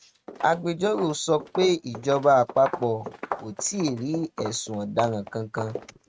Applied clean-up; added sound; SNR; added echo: neural mask model RNNoise.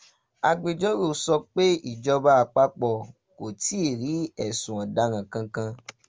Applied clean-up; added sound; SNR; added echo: none; none; none; none.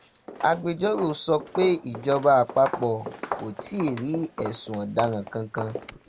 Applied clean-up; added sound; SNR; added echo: none; Walk, footsteps; 12 dB; none.